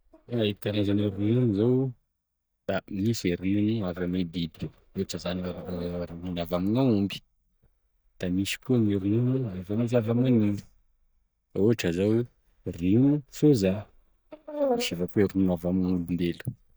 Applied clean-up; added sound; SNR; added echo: neural mask model DeepFilterNet 3.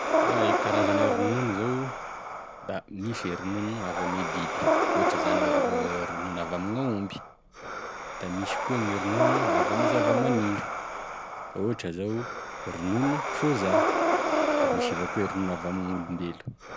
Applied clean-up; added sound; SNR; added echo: none; Breathing; -3 dB; none.